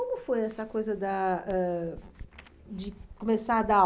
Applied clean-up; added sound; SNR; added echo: none; none; none; none.